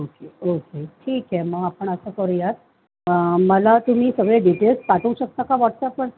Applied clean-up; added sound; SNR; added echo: none; none; none; none.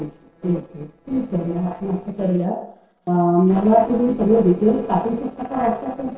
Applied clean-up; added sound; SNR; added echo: neural separator model SepFormer DNS4.